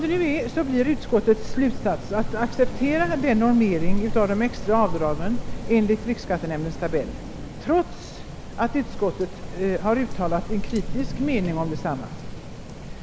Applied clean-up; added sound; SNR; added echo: none; Rain; 4 dB; none.